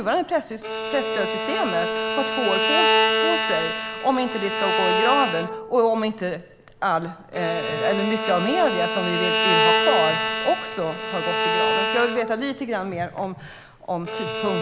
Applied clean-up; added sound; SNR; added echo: none; Bowed string instrument; -1 dB; none.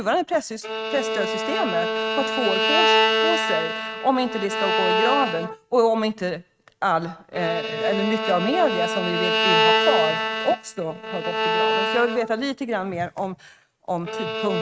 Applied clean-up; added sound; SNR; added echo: neural mask model RNNoise.